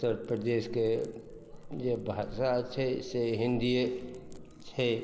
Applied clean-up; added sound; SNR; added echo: none; Crackle; 16 dB; none.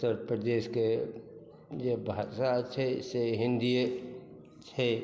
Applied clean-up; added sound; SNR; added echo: none; none; none; none.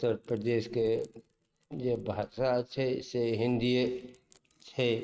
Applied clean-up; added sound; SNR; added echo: neural mask model RNNoise.